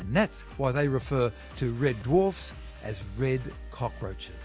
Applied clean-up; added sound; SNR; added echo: none; none; none; none.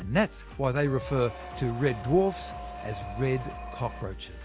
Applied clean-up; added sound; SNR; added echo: none; Squeak; 12 dB; none.